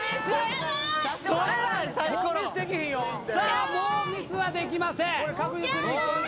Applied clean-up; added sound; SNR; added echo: none; none; none; none.